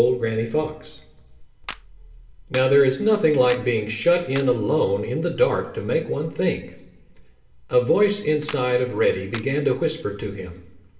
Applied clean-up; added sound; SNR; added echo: none; Clapping; 20 dB; reverberation time 0.7 s.